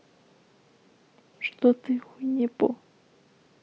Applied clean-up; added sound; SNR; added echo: none; none; none; none.